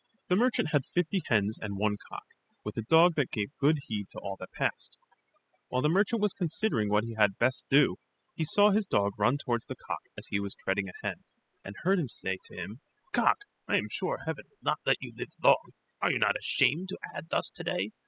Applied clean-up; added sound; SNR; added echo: classical method spectral subtraction.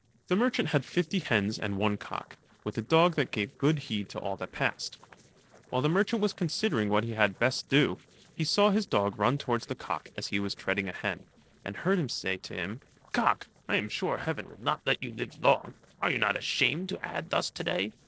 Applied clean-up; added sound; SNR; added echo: neural separator model SepFormer DNS4.